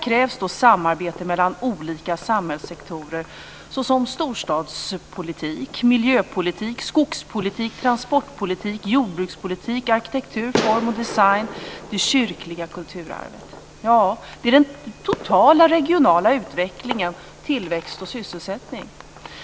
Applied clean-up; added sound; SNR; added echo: none; Fireworks; 15 dB; none.